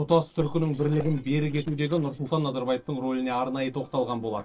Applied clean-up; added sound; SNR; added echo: neural separator model SepFormer DNS4.